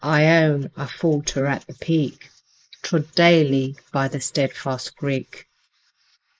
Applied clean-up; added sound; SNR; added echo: neural mask model Resemble Enhance denoiser.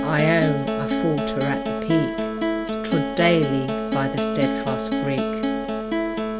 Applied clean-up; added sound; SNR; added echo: none; Acoustic guitar; -1 dB; none.